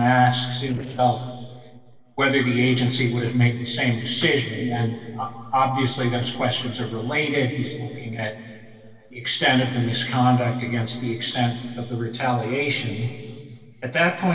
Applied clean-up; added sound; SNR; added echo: neural separator model SepFormer DNS4.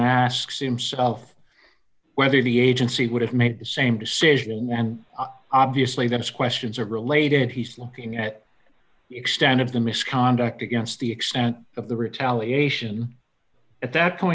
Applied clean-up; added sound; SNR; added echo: none; none; none; none.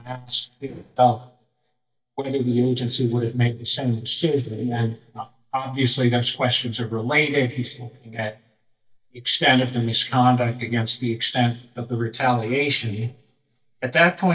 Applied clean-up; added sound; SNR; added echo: neural mask model DeepFilterNet 3.